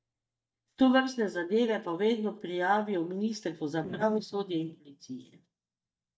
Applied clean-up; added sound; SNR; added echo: neural mask model DeepFilterNet 3.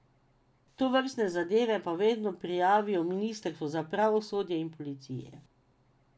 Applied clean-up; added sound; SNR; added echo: none; none; none; none.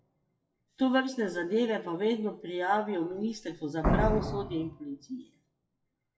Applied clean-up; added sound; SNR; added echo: classical method WPE with log-MMSE.